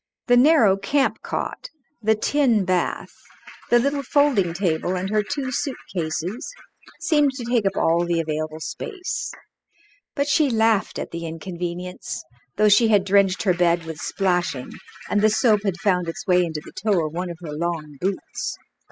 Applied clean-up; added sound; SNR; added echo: classical method spectral subtraction.